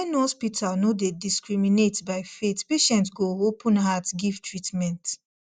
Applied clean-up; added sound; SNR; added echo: none; none; none; none.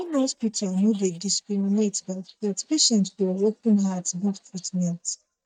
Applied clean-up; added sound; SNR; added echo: neural mask model DeepFilterNet 3.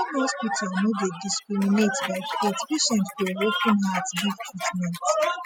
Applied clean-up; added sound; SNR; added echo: classical method spectral subtraction.